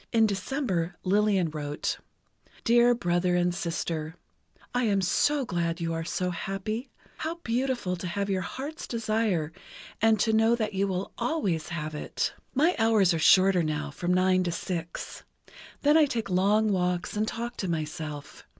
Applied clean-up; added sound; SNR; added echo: none; none; none; none.